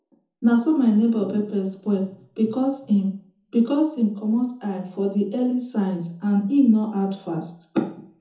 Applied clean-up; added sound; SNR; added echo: none; none; none; reverberation time 0.5 s.